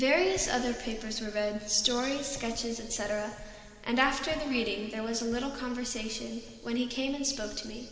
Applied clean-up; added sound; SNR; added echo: none; none; none; reverberation time 2.1 s.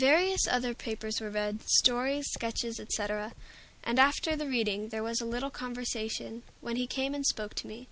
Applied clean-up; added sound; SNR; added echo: none; none; none; none.